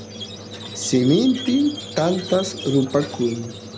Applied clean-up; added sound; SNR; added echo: none; Squeak; 12 dB; none.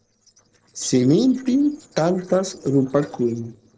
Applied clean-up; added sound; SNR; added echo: neural separator model SepFormer DNS4.